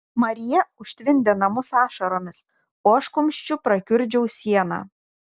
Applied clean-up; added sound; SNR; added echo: none; none; none; none.